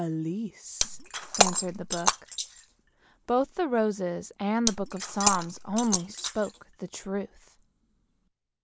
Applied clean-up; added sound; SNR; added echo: neural mask model Resemble Enhance denoiser.